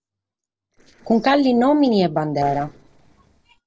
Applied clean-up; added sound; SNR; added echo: neural separator model SepFormer DNS4.